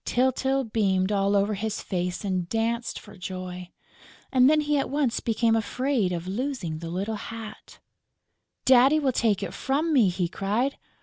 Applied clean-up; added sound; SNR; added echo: none; none; none; none.